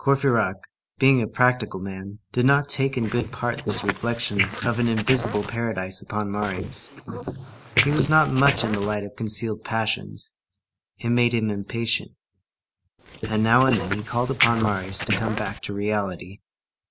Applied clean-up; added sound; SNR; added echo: neural mask model Resemble Enhance denoiser.